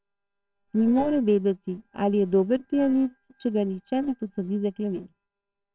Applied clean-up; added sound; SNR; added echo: neural separator model SepFormer WHAMR!.